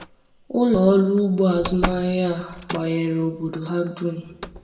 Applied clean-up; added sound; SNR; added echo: none; Slam; 13 dB; reverberation time 0.9 s.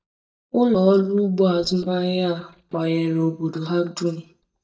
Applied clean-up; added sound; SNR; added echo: neural mask model DeepFilterNet 3.